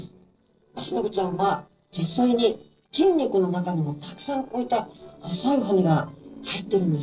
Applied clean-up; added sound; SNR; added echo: neural separator model SepFormer DNS4.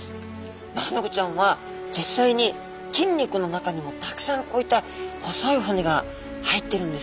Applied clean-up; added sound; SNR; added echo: none; none; none; none.